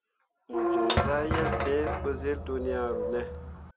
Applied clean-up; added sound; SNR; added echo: none; Squeak / Thump, thud; -3 dB; none.